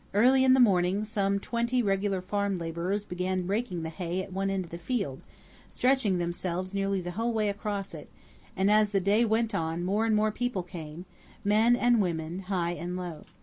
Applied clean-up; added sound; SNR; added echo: none; none; none; none.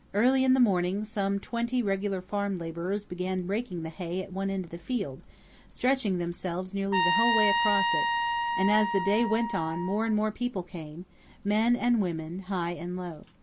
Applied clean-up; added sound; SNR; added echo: none; Trumpet; 0 dB; none.